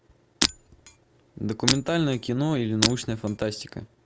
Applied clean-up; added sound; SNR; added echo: none; Shatter; 3 dB; none.